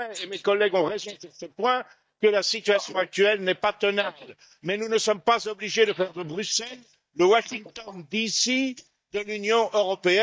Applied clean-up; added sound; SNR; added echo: neural mask model DeepFilterNet 3.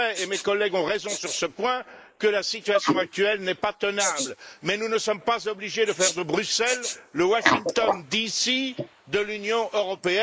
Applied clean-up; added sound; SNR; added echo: neural mask model Resemble Enhance denoiser.